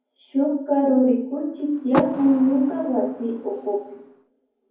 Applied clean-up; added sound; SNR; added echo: none; Door / Car; 11 dB; reverberation time 0.9 s.